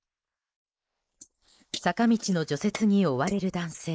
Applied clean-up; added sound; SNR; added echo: neural mask model Resemble Enhance denoiser.